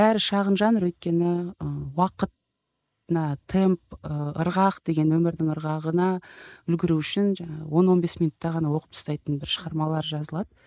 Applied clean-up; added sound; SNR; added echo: neural mask model Resemble Enhance denoiser.